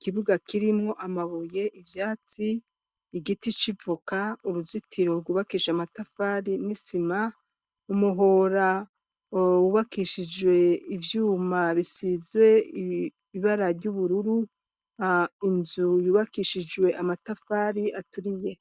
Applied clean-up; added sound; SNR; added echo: neural mask model DeepFilterNet 3.